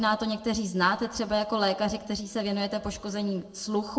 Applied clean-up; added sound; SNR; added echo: neural separator model SepFormer DNS4.